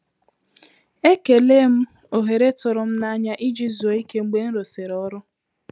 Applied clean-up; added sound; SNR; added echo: none; none; none; none.